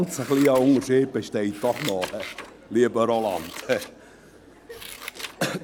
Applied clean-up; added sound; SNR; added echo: none; Scissors; 15 dB; none.